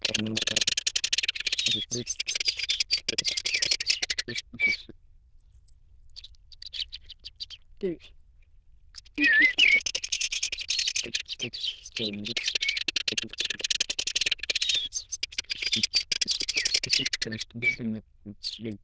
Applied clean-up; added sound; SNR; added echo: neural diffusion model UNIVERSE++.